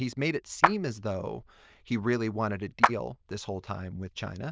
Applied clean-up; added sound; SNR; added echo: neural diffusion model UNIVERSE++.